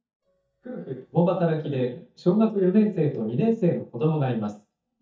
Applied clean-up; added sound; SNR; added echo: neural mask model DeepFilterNet 3.